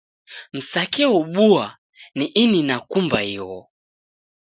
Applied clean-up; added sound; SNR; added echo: none; none; none; none.